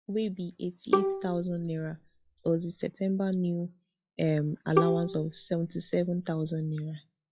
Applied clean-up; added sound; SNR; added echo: classical method log-MMSE.